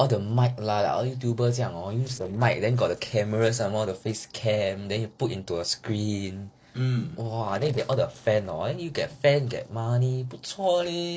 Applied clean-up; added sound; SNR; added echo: neural separator model SepFormer DNS4.